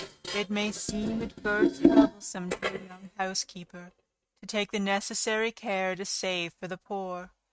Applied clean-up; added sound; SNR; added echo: neural mask model RNNoise.